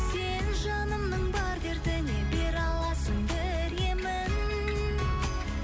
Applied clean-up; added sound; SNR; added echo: none; none; none; none.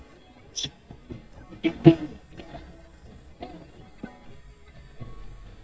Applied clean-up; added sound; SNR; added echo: neural mask model DeepFilterNet 3.